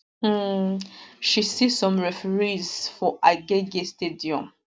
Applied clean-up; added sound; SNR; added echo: none; none; none; none.